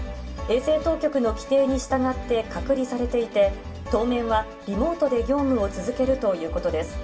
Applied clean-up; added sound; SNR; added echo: none; none; none; reverberation time 0.2 s.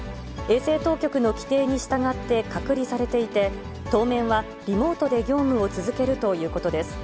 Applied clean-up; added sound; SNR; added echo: none; none; none; none.